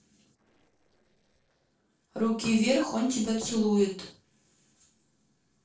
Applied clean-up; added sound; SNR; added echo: neural separator model SepFormer DNS4.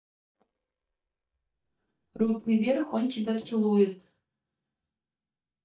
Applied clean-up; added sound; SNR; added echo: neural mask model DeepFilterNet 3.